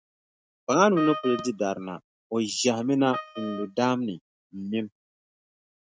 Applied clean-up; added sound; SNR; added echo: neural mask model RNNoise.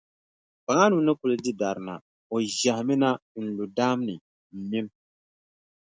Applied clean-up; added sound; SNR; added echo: none; none; none; none.